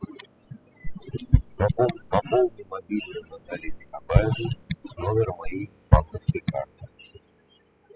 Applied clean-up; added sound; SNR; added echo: classical method spectral subtraction.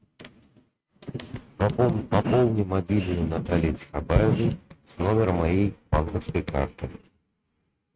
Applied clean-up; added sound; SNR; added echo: neural mask model RNNoise.